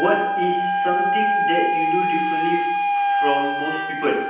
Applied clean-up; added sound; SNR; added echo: none; Wind instrument, woodwind instrument; -4 dB; reverberation time 0.9 s.